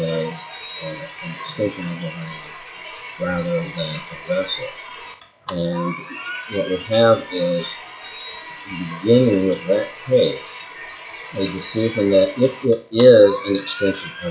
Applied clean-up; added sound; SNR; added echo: classical method WPE with log-MMSE.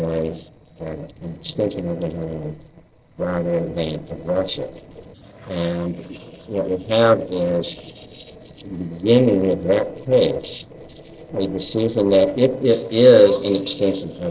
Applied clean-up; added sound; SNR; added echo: neural separator model SepFormer DNS4.